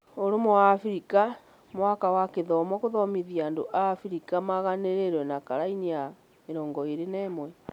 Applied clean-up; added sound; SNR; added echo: none; none; none; none.